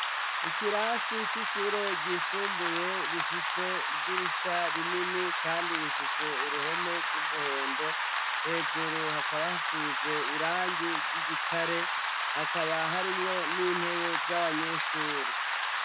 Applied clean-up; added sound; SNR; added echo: none; Rain; -5 dB; none.